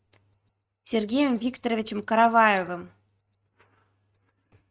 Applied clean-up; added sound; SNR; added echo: neural mask model RNNoise.